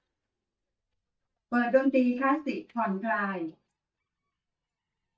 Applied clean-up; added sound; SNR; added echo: neural mask model DeepFilterNet 3.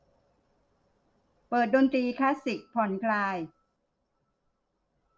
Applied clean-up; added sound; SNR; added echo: none; none; none; none.